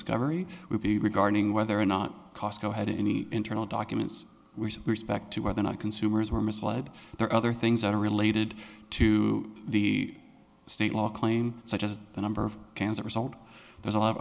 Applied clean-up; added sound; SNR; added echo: none; none; none; none.